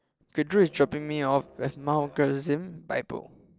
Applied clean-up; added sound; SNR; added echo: neural separator model SepFormer DNS4.